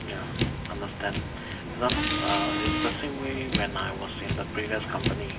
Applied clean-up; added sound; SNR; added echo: none; Car; -3 dB; reverberation time 3.0 s.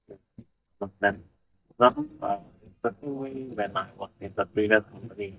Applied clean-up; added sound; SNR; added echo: neural mask model DeepFilterNet 3.